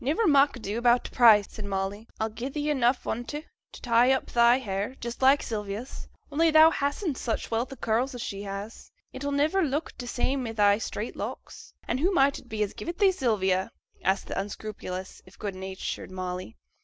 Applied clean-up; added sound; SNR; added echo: none; none; none; none.